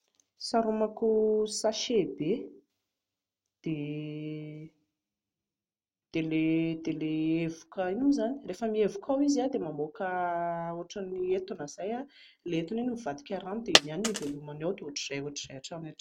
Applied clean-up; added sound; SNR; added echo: neural mask model RNNoise.